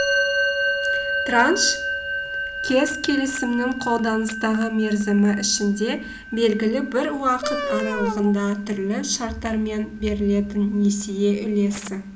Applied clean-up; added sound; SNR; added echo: none; Wind instrument, woodwind instrument + Musical instrument; 6 dB; none.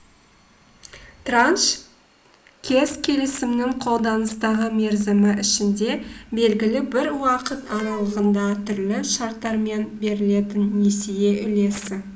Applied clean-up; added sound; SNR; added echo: neural mask model Resemble Enhance denoiser.